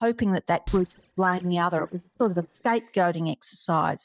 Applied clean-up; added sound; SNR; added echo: neural mask model DeepFilterNet 3.